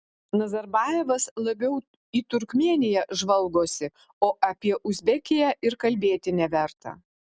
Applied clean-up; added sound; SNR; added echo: none; none; none; none.